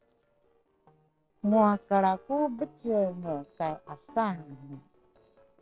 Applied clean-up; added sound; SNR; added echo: neural separator model SepFormer DNS4.